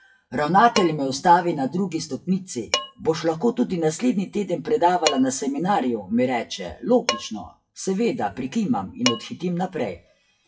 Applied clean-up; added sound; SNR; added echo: classical method WPE with log-MMSE.